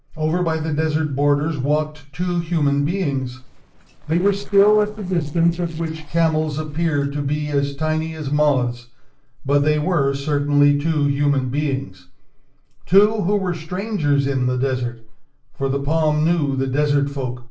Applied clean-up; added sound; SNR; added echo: neural separator model SepFormer DNS4.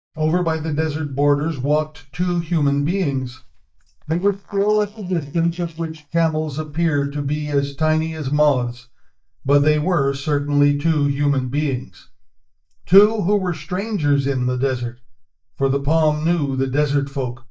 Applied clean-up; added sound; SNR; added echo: neural mask model DeepFilterNet 3.